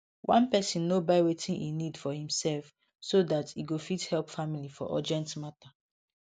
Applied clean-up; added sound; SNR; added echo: none; none; none; none.